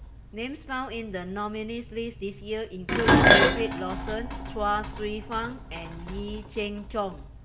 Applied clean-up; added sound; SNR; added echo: none; Dishes, pots, and pans; -5 dB; reverberation time 0.6 s.